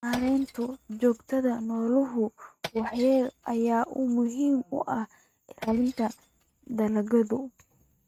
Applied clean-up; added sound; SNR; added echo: neural mask model RNNoise.